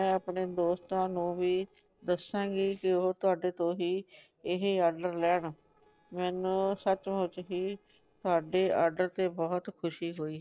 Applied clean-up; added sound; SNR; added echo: neural separator model SepFormer DNS4.